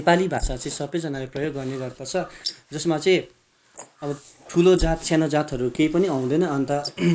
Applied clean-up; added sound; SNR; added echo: neural mask model Resemble Enhance denoiser.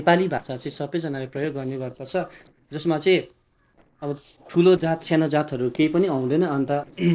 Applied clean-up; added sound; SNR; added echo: neural separator model SepFormer DNS4.